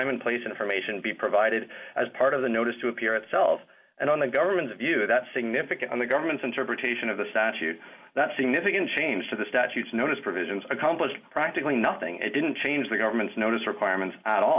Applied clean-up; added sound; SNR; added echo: none; none; none; none.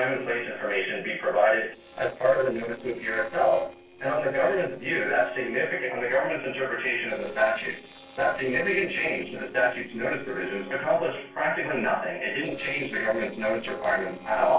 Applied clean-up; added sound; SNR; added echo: neural separator model SepFormer DNS4.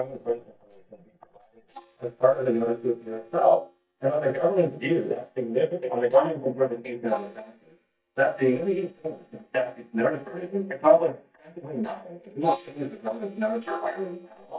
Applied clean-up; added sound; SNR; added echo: neural mask model DeepFilterNet 3.